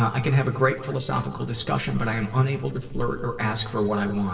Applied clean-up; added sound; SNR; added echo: neural separator model SepFormer DNS4.